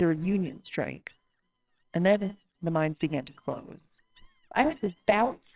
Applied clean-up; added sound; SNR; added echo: neural separator model SepFormer WHAMR!.